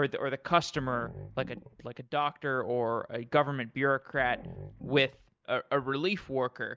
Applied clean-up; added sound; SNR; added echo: neural mask model DeepFilterNet 3.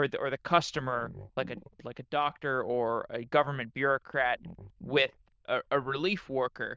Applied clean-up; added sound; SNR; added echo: neural diffusion model UNIVERSE++.